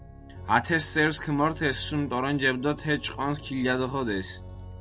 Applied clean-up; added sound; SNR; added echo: none; Organ; 15 dB; none.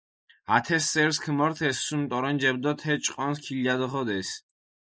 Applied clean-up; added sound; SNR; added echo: neural mask model Resemble Enhance denoiser.